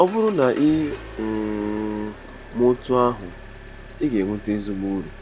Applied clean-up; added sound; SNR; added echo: none; Engine; 16 dB; none.